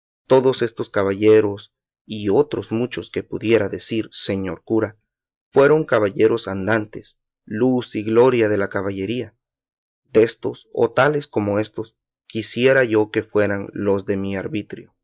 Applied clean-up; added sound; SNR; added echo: none; none; none; none.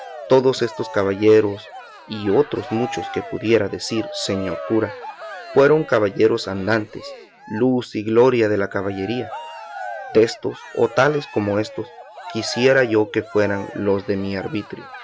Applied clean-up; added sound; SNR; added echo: none; Cheering; 15 dB; none.